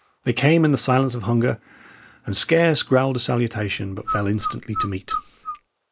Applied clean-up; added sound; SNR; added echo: neural mask model Resemble Enhance denoiser.